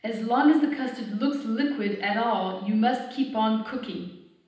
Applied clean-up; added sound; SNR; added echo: none; none; none; reverberation time 0.9 s.